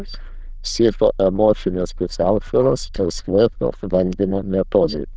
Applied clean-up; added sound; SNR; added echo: neural diffusion model UNIVERSE++.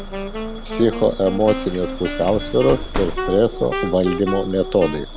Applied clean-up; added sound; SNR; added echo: none; Wind instrument, woodwind instrument + Bus / Alarm; 6 dB; none.